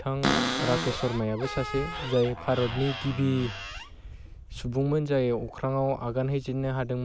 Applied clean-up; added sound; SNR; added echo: none; Cupboard open or close; 4 dB; none.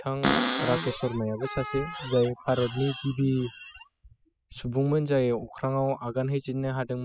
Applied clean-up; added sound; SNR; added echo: classical method spectral subtraction.